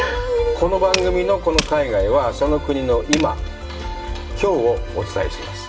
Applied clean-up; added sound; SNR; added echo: none; Tools; 11 dB; reverberation time 0.2 s.